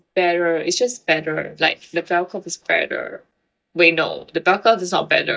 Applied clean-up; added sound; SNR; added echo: neural mask model DeepFilterNet 3.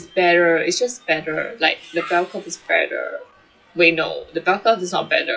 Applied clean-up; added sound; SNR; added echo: classical method WPE with log-MMSE.